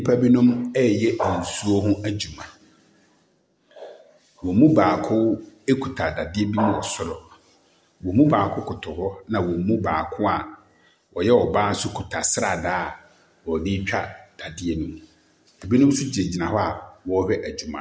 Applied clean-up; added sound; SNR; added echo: none; none; none; none.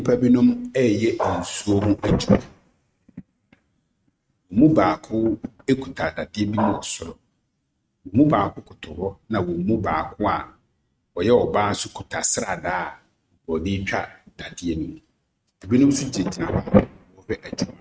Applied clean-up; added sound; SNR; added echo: neural mask model RNNoise.